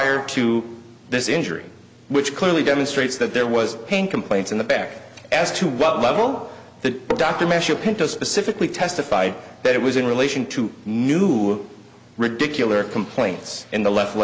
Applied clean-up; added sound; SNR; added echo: none; none; none; none.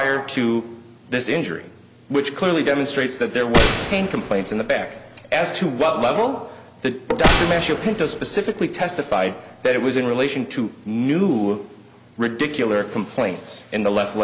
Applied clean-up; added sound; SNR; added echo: none; Gunshot, gunfire; 3 dB; none.